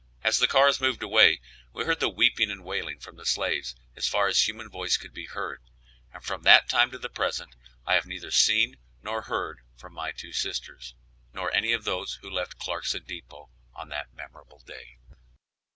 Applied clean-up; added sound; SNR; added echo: none; none; none; none.